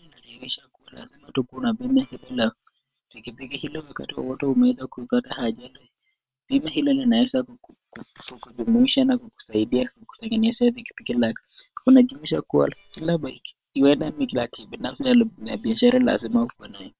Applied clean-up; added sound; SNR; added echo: neural separator model SepFormer WHAM!.